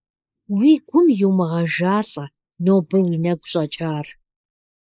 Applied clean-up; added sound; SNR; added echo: neural mask model Resemble Enhance denoiser.